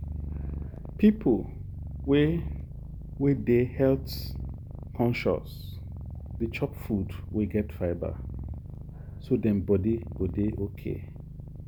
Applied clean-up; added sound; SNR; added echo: none; Purr; 8 dB; none.